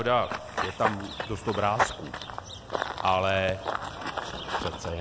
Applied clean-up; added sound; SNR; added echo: none; Run / Bird vocalization, bird call, bird song; 3 dB; none.